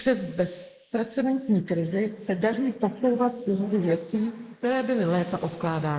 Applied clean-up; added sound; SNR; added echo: neural mask model Resemble Enhance denoiser.